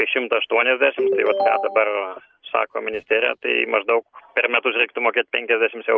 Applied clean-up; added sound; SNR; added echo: neural mask model RNNoise.